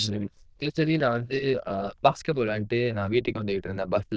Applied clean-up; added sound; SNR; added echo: neural diffusion model UNIVERSE++.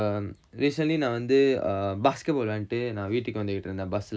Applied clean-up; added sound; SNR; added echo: none; none; none; none.